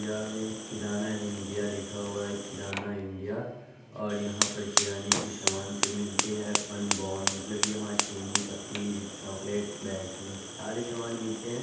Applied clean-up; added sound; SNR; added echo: none; Fire; 0 dB; reverberation time 0.8 s.